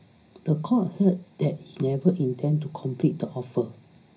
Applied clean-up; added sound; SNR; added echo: none; none; none; reverberation time 0.5 s.